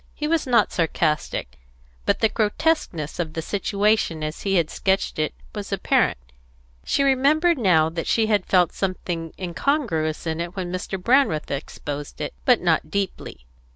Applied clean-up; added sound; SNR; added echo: none; none; none; none.